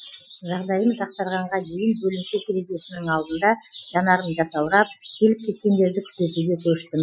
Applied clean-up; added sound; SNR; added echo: classical method Wiener filter.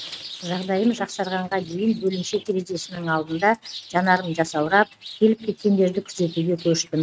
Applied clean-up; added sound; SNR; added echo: neural mask model RNNoise.